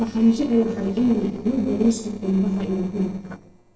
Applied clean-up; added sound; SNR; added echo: neural separator model SepFormer DNS4.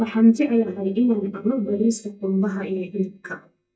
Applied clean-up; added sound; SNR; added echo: neural mask model DeepFilterNet 3.